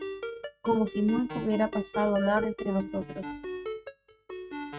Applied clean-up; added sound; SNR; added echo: neural mask model RNNoise.